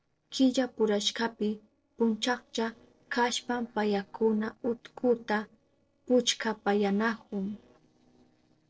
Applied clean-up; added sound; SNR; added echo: neural separator model SepFormer DNS4.